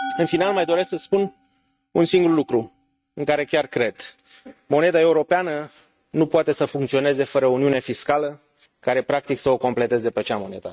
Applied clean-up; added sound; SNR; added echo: neural mask model RNNoise.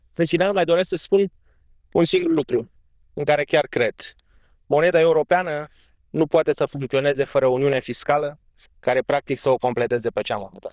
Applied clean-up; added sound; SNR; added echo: neural diffusion model UNIVERSE++.